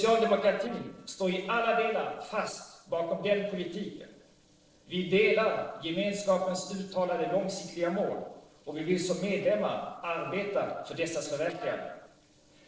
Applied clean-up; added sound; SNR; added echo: neural separator model SepFormer DNS4.